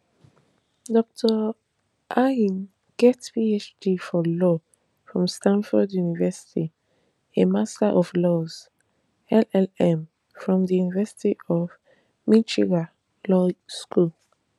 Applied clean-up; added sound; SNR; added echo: none; none; none; none.